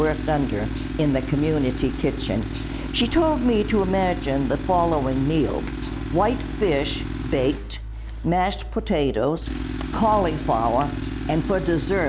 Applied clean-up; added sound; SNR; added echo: none; Tools; 5 dB; none.